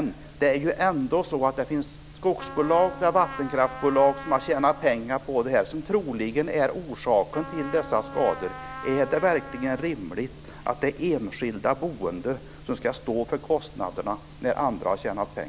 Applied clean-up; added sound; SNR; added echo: none; Trumpet; 14 dB; none.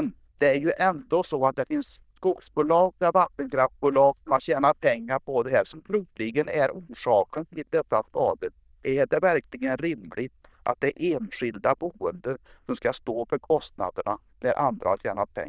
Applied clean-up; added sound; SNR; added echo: neural diffusion model UNIVERSE++.